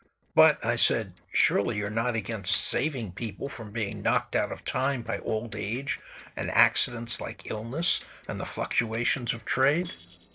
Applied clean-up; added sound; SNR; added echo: neural separator model SepFormer DNS4.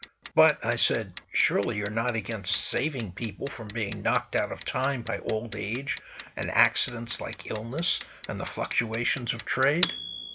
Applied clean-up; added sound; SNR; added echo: none; Clock; 14 dB; none.